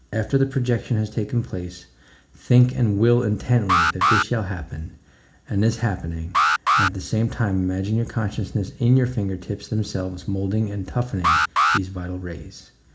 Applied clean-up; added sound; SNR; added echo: none; Alarm; 0 dB; reverberation time 0.4 s.